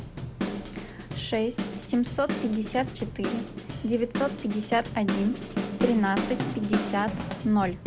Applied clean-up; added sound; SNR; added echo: none; Drum / Drum kit; 4 dB; none.